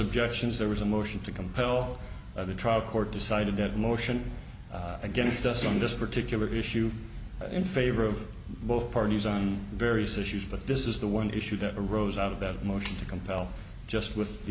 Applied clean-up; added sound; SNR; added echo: none; none; none; none.